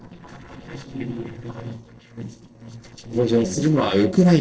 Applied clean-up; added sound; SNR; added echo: neural separator model SepFormer DNS4.